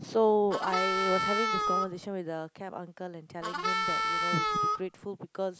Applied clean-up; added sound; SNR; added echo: none; Harmonica; -2 dB; none.